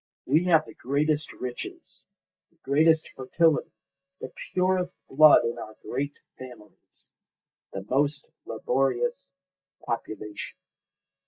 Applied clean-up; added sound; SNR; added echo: neural mask model DeepFilterNet 3.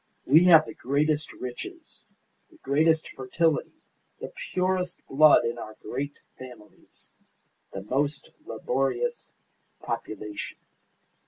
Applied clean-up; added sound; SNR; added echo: none; none; none; none.